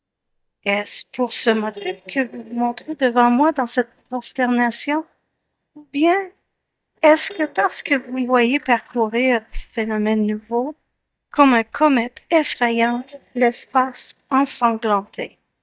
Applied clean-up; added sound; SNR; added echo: neural mask model DeepFilterNet 3.